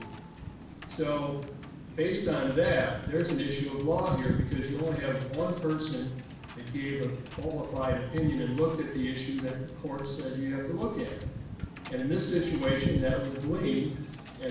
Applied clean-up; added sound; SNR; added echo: none; Wind / Boat, Water vehicle; 7 dB; reverberation time 0.6 s.